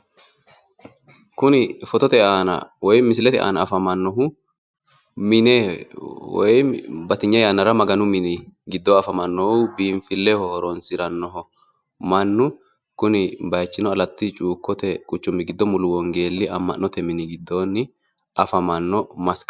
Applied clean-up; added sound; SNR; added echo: none; none; none; none.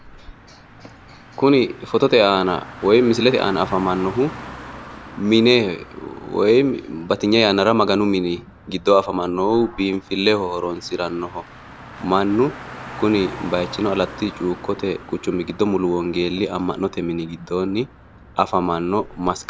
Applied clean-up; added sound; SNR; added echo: none; Car; 18 dB; none.